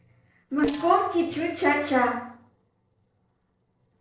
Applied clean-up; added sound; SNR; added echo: neural separator model SepFormer DNS4.